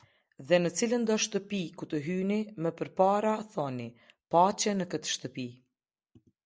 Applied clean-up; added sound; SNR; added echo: none; none; none; none.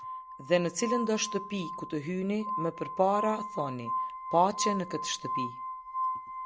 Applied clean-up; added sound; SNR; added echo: none; Glass; 5 dB; none.